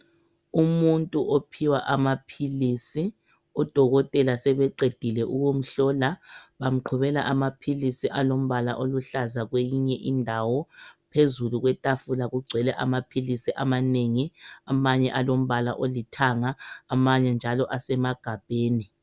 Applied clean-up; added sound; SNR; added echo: none; none; none; none.